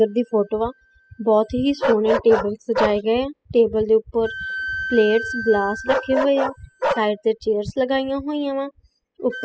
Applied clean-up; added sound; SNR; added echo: classical method spectral subtraction.